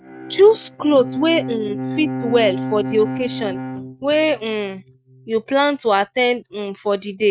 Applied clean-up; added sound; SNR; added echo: neural mask model RNNoise.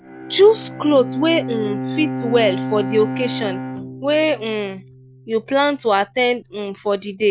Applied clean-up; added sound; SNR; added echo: none; Bowed string instrument; 9 dB; none.